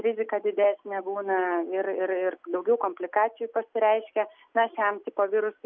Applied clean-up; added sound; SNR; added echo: none; none; none; none.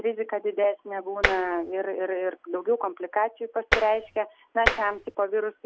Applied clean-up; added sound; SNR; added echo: none; Tap; 0 dB; none.